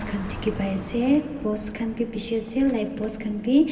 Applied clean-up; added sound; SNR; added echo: none; Car passing by; 13 dB; reverberation time 2.7 s.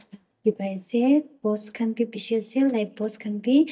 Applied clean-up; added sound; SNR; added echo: neural mask model DeepFilterNet 3.